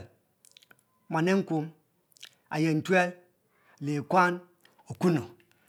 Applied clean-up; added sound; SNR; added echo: none; none; none; none.